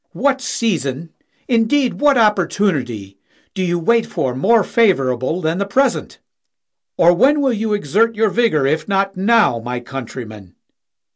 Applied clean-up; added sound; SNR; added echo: none; none; none; none.